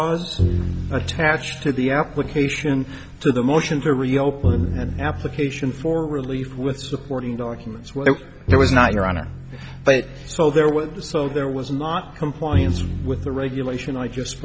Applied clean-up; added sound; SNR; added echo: none; Bowed string instrument; 5 dB; none.